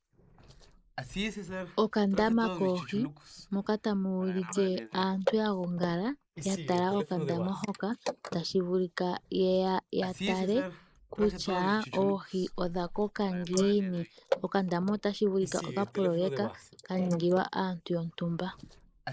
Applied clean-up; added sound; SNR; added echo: neural mask model Resemble Enhance denoiser.